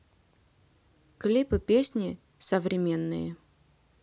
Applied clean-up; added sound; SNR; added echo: none; none; none; none.